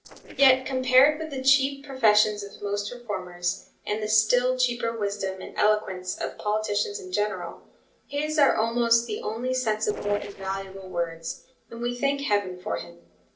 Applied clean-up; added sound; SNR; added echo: neural separator model SepFormer DNS4.